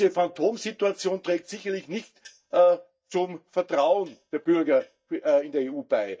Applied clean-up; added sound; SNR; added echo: neural mask model DeepFilterNet 3.